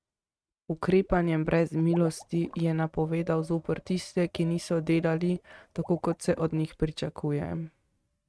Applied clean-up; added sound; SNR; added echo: neural mask model RNNoise.